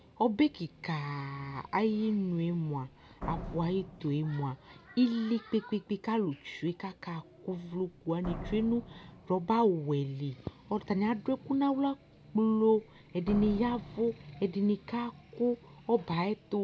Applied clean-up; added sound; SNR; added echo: none; Slam; 17 dB; none.